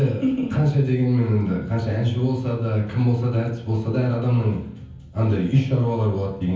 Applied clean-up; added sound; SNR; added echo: none; none; none; reverberation time 0.7 s.